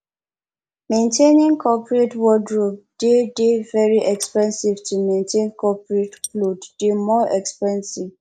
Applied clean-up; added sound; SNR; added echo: neural mask model Resemble Enhance denoiser.